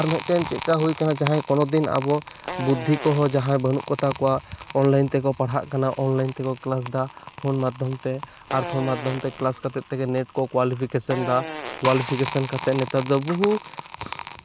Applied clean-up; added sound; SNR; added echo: none; Fart + Crackle; 12 dB; none.